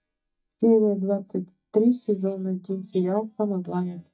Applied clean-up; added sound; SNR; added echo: neural mask model DeepFilterNet 3.